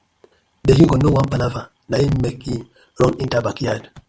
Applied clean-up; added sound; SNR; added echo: none; none; none; none.